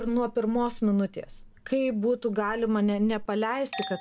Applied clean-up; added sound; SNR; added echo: none; Chink, clink; 14 dB; none.